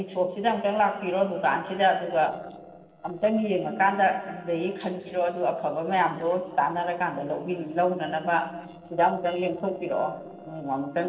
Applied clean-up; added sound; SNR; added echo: neural separator model SepFormer DNS4.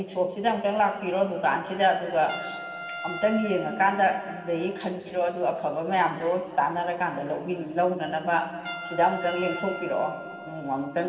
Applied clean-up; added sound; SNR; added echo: none; Trumpet; 15 dB; reverberation time 2.4 s.